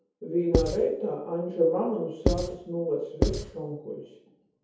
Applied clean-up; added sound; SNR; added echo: none; Writing; -1 dB; reverberation time 0.7 s.